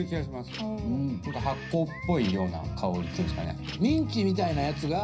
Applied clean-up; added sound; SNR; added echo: none; Printer; 17 dB; reverberation time 0.4 s.